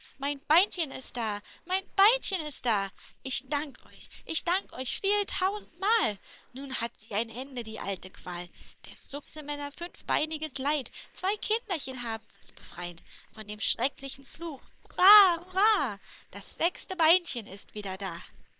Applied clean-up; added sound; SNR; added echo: neural separator model SepFormer WHAM!.